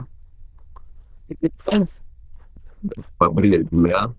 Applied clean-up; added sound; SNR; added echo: neural diffusion model UNIVERSE++.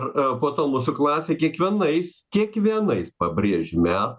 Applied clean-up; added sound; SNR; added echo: none; none; none; none.